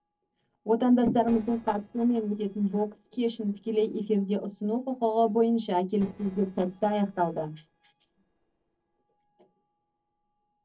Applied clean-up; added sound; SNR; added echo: neural separator model SepFormer DNS4.